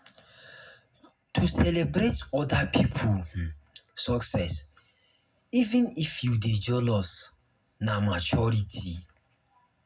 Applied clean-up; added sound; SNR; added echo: none; none; none; reverberation time 0.3 s.